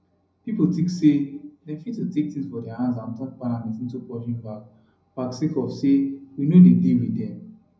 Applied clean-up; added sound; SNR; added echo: none; none; none; reverberation time 0.4 s.